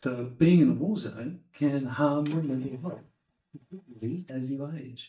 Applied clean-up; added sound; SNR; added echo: neural mask model DeepFilterNet 3.